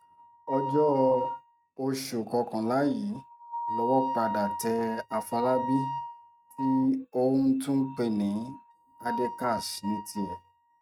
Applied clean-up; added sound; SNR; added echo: neural mask model RNNoise.